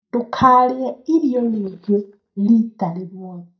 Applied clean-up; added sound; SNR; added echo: neural mask model DeepFilterNet 3.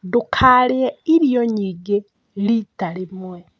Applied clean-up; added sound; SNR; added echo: none; none; none; none.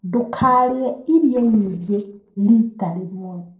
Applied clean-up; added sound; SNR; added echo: neural separator model SepFormer DNS4.